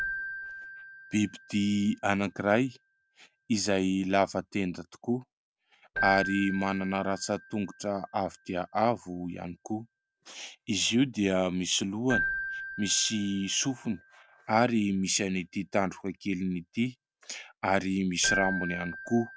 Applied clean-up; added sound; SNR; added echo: none; Keyboard (musical); 10 dB; none.